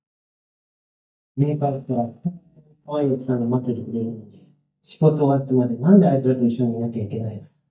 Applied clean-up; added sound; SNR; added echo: neural mask model DeepFilterNet 3.